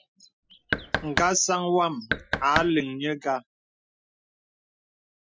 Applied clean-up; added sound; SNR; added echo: classical method Wiener filter.